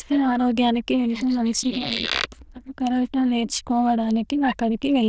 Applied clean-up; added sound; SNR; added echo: neural diffusion model UNIVERSE++.